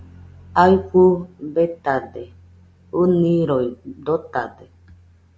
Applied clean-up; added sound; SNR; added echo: none; none; none; none.